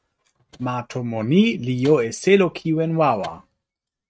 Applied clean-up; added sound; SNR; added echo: neural mask model RNNoise.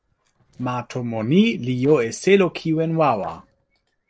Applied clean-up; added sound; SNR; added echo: neural separator model SepFormer DNS4.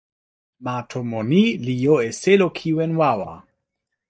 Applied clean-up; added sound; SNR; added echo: neural mask model DeepFilterNet 3.